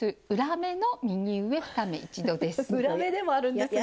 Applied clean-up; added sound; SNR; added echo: none; none; none; none.